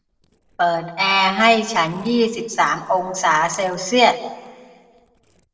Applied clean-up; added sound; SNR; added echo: neural separator model SepFormer DNS4.